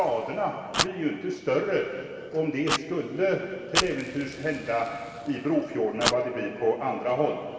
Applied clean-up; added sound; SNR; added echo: none; Fire; 7 dB; reverberation time 2.4 s.